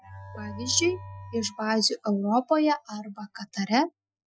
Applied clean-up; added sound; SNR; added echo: classical method Wiener filter.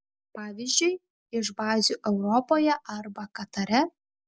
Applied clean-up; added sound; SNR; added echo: none; none; none; none.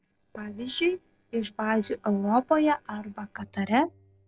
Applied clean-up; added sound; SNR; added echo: neural separator model SepFormer DNS4.